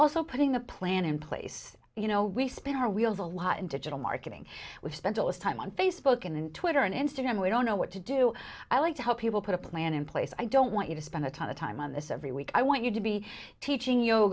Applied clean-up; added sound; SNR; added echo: none; none; none; none.